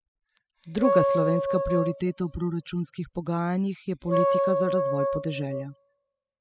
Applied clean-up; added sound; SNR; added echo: classical method spectral subtraction.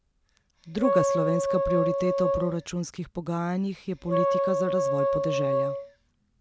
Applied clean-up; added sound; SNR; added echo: none; Wind instrument, woodwind instrument; -3 dB; none.